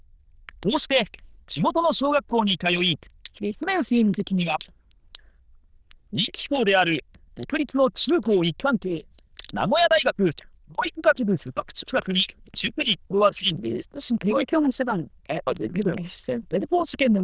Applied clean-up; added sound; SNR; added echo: neural diffusion model UNIVERSE++.